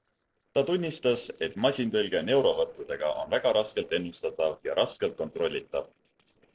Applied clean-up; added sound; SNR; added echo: neural separator model SepFormer DNS4.